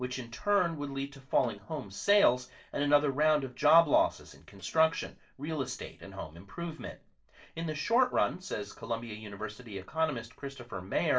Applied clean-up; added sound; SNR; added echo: neural separator model SepFormer DNS4.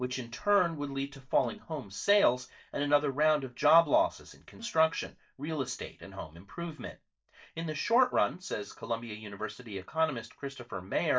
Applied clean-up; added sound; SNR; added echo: neural mask model DeepFilterNet 3.